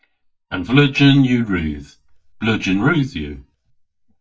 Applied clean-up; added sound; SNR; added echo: neural mask model DeepFilterNet 3.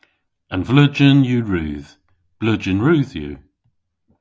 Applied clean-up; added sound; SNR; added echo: none; none; none; none.